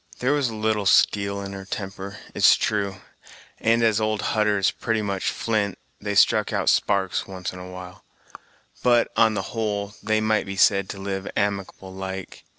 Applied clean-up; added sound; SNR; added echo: none; none; none; none.